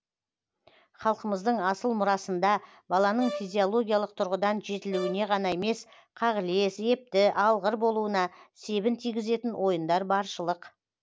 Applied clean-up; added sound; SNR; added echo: none; Brass instrument; 14 dB; none.